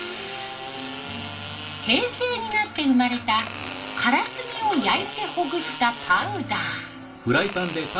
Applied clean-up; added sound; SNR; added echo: none; Fart; 11 dB; reverberation time 0.3 s.